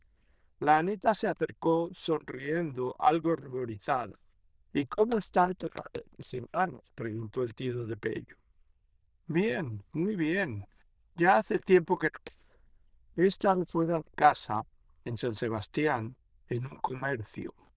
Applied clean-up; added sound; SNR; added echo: neural diffusion model UNIVERSE++.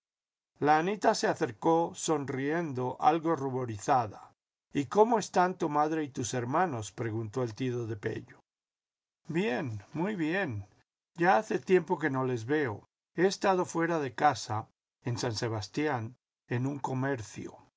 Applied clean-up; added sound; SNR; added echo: none; none; none; none.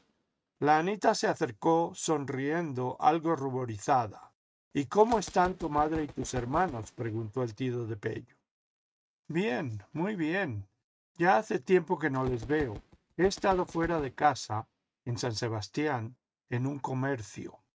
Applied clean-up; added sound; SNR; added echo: neural mask model RNNoise.